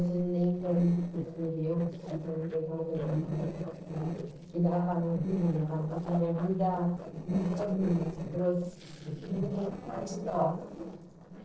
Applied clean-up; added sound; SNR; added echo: neural separator model SepFormer DNS4.